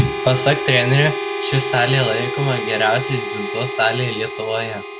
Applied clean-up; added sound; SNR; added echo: none; Harmonica; 6 dB; none.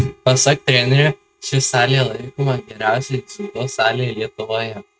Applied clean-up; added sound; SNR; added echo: neural mask model RNNoise.